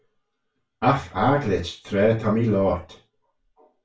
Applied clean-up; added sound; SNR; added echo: none; none; none; reverberation time 0.2 s.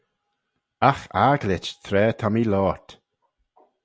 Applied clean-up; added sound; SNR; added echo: none; none; none; none.